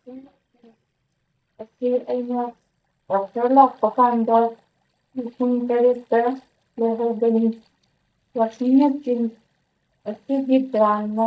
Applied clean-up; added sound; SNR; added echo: neural mask model DeepFilterNet 3.